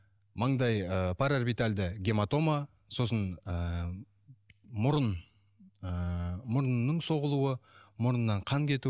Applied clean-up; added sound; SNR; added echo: none; none; none; none.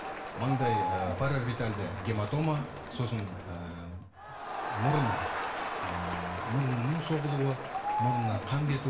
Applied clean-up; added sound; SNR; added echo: none; Crowd; 3 dB; reverberation time 0.5 s.